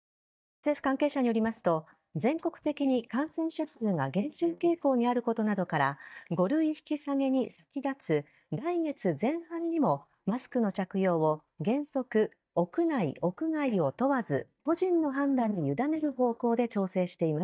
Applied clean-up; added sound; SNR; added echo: neural mask model DeepFilterNet 3.